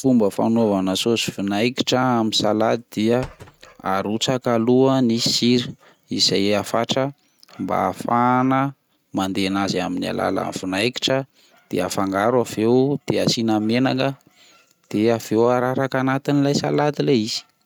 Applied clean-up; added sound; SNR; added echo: neural mask model RNNoise.